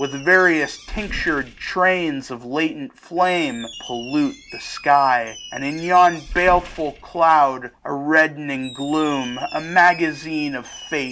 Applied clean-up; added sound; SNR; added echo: none; Squeak; 18 dB; none.